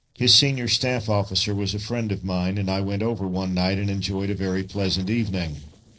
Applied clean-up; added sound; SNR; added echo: neural separator model SepFormer DNS4.